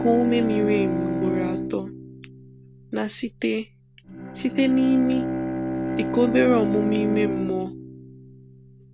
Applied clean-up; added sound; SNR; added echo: none; Bowed string instrument; 4 dB; none.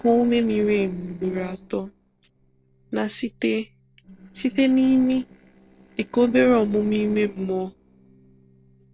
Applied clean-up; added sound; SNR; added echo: neural separator model SepFormer DNS4.